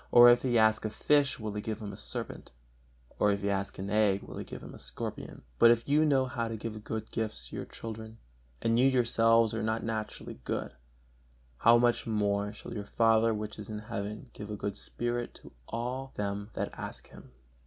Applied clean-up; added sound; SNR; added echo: none; none; none; none.